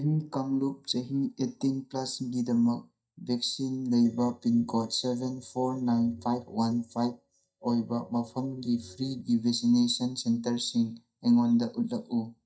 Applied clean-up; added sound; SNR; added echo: neural mask model DeepFilterNet 3.